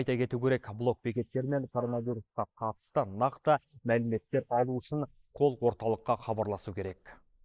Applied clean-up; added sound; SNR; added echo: neural mask model Resemble Enhance denoiser.